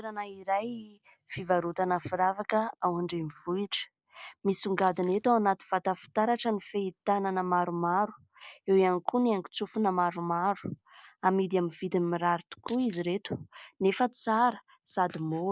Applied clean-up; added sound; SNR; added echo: neural mask model Resemble Enhance denoiser.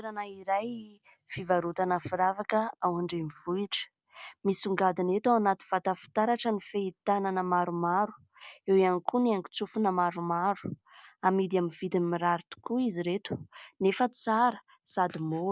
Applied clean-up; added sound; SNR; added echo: none; none; none; none.